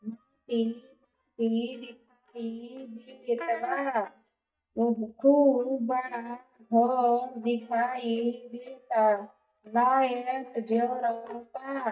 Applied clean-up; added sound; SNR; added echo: neural mask model DeepFilterNet 3.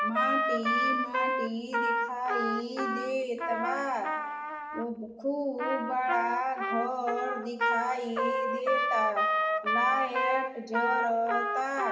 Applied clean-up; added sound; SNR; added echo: none; Trumpet; -2 dB; reverberation time 2.1 s.